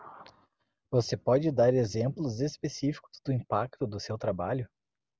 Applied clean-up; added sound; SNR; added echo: none; none; none; none.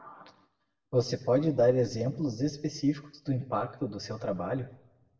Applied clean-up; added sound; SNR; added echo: none; none; none; reverberation time 0.6 s.